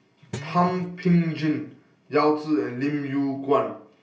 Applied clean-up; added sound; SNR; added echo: none; Guitar; 15 dB; reverberation time 0.3 s.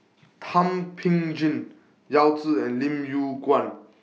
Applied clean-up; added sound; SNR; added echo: none; none; none; none.